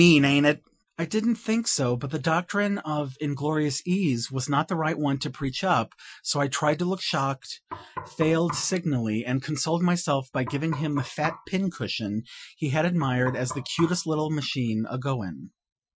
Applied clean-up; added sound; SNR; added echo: classical method Wiener filter.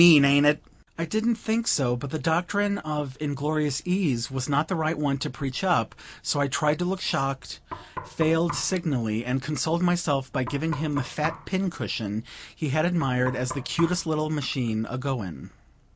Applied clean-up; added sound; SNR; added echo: none; Knock; 14 dB; none.